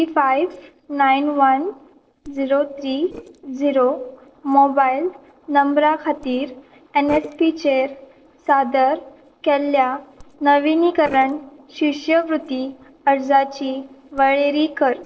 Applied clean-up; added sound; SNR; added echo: neural separator model SepFormer DNS4.